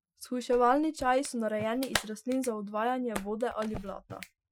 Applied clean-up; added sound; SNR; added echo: classical method Wiener filter.